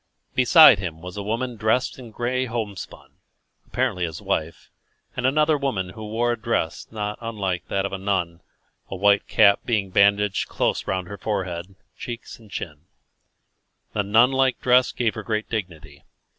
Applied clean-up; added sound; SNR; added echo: none; none; none; none.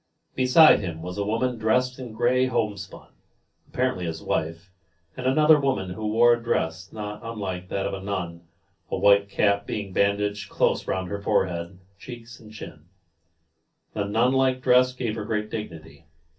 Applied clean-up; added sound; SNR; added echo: none; none; none; reverberation time 0.3 s.